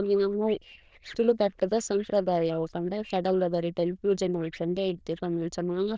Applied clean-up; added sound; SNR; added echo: neural diffusion model UNIVERSE++.